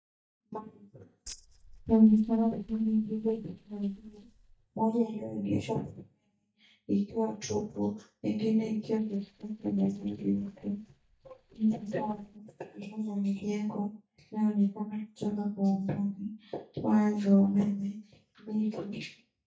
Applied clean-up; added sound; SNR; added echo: neural mask model DeepFilterNet 3.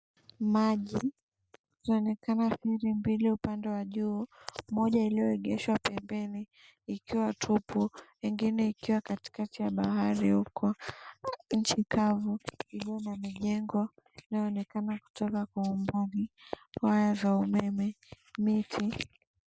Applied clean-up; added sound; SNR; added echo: none; none; none; none.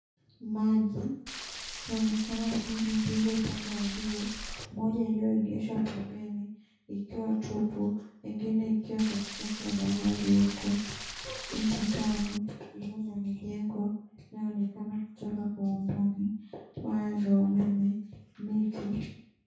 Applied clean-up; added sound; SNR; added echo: none; Stream; 9 dB; reverberation time 0.6 s.